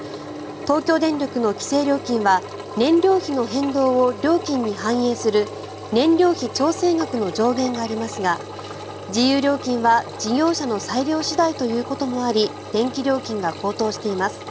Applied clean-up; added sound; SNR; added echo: none; Engine; 12 dB; none.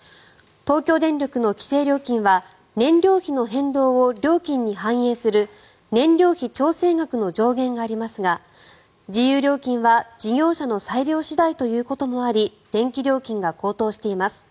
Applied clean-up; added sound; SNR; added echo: none; none; none; none.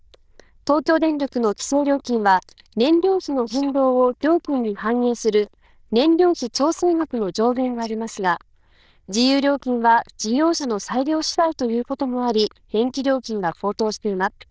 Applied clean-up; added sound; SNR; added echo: neural diffusion model UNIVERSE++.